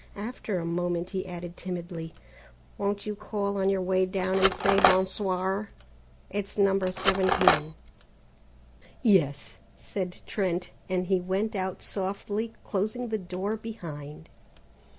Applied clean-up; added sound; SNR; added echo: none; Cutlery, silverware; -3 dB; none.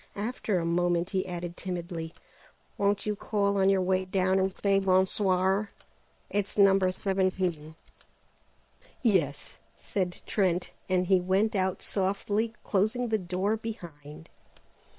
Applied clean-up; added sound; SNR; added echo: neural separator model SepFormer WHAM!.